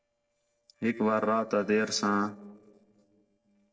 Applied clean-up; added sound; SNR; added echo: neural separator model SepFormer DNS4.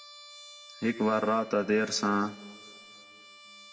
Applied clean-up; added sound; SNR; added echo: none; Trumpet; 19 dB; reverberation time 1.4 s.